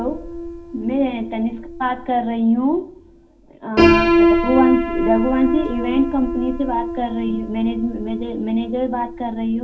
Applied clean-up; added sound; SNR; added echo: none; Piano; 1 dB; reverberation time 0.3 s.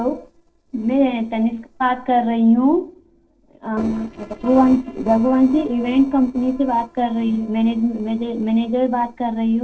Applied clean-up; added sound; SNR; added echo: neural separator model SepFormer DNS4.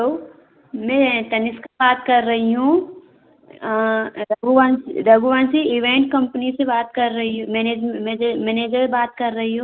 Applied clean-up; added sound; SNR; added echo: none; none; none; none.